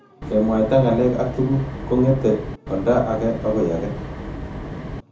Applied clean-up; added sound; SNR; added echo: none; Wind; 9 dB; reverberation time 0.7 s.